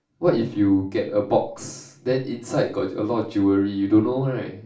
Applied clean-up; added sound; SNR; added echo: none; none; none; reverberation time 0.4 s.